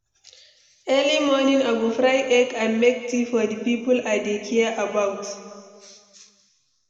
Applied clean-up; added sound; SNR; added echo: none; none; none; reverberation time 1.9 s.